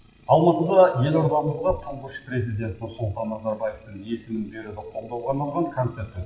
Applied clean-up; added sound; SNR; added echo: classical method WPE with log-MMSE.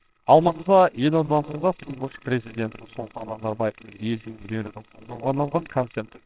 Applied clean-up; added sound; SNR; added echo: neural separator model SepFormer WHAMR!.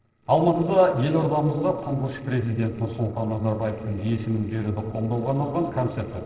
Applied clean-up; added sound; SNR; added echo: neural separator model SepFormer DNS4.